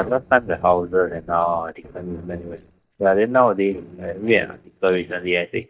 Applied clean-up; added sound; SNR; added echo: neural mask model DeepFilterNet 3.